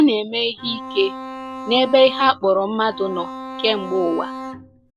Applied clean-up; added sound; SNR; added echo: none; Bowed string instrument; 12 dB; none.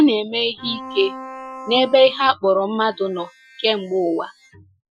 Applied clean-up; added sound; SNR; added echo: classical method Wiener filter.